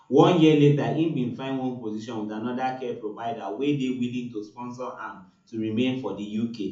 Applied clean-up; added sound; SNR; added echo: none; none; none; reverberation time 0.4 s.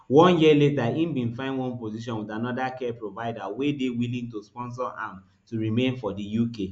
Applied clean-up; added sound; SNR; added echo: none; none; none; none.